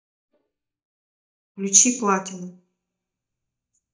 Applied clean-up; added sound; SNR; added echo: neural mask model DeepFilterNet 3.